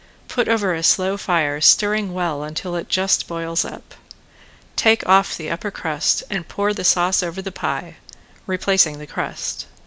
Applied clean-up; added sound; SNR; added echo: none; none; none; none.